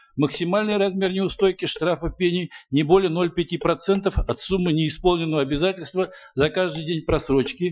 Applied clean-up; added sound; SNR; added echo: classical method Wiener filter.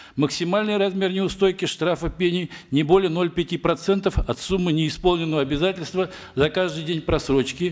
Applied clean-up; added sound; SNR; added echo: none; none; none; none.